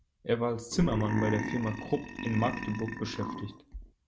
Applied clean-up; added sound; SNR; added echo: none; Burping, eructation; 5 dB; none.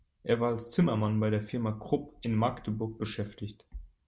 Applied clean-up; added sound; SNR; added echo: none; none; none; none.